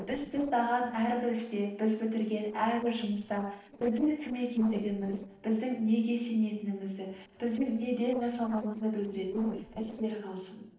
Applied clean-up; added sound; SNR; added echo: neural separator model SepFormer DNS4.